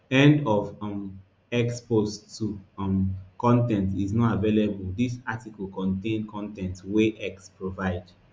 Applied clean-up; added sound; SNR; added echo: none; none; none; none.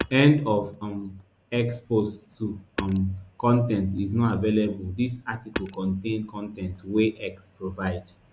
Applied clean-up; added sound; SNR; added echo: none; Hammer; 16 dB; none.